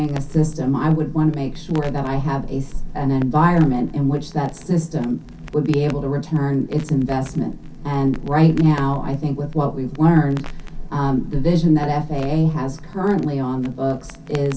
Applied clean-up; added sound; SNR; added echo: none; Crackle; 11 dB; reverberation time 0.3 s.